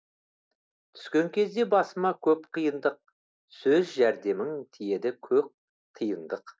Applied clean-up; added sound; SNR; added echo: none; none; none; none.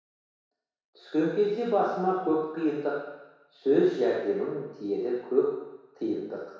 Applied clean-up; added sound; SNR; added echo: none; none; none; reverberation time 1.1 s.